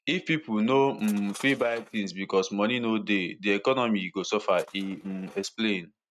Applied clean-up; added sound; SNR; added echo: neural mask model RNNoise.